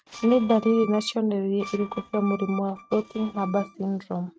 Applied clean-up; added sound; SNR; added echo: neural mask model RNNoise.